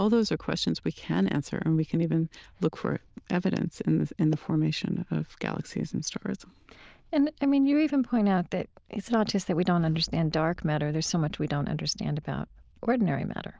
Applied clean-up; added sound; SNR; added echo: neural diffusion model UNIVERSE++.